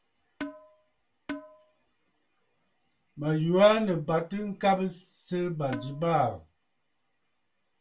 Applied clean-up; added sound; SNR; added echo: none; Percussion; 12 dB; reverberation time 0.1 s.